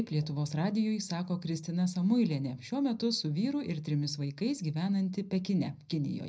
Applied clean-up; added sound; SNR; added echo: none; none; none; reverberation time 0.4 s.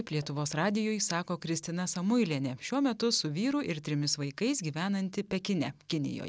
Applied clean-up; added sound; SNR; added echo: none; none; none; none.